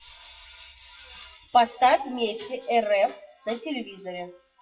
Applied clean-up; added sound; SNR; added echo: classical method WPE with log-MMSE.